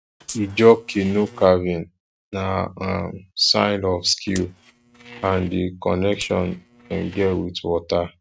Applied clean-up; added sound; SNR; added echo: neural mask model RNNoise.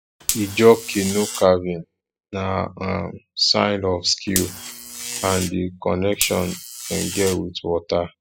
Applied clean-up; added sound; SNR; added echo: classical method spectral subtraction.